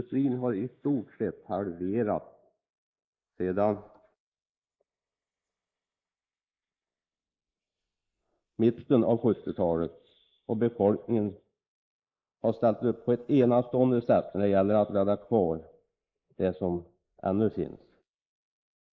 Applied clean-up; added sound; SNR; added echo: neural mask model Resemble Enhance denoiser.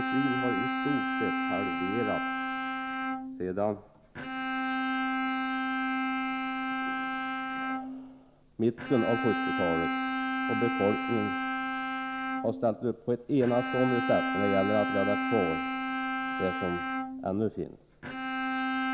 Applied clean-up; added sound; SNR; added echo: none; Bowed string instrument; -1 dB; none.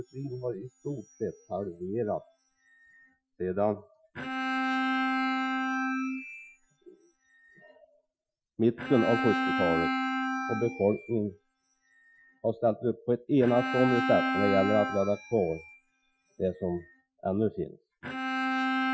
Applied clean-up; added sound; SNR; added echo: classical method Wiener filter.